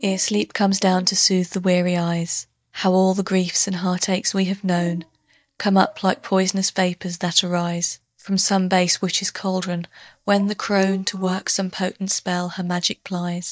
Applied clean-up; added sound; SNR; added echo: neural mask model DeepFilterNet 3.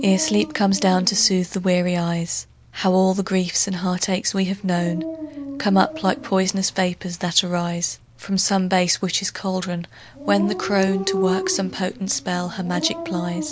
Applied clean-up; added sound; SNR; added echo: none; Dog; 11 dB; none.